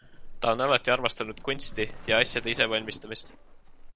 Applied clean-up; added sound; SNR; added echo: none; Livestock, farm animals, working animals; 12 dB; none.